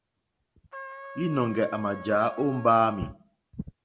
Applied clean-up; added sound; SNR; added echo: none; Trumpet; 15 dB; none.